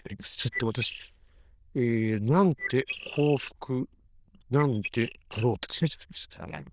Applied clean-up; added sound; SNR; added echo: neural diffusion model UNIVERSE++.